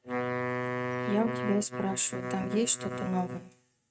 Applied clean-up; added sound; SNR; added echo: neural mask model RNNoise.